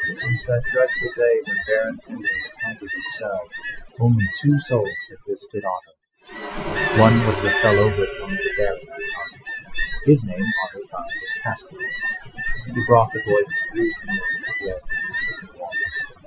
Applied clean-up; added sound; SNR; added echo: classical method Wiener filter.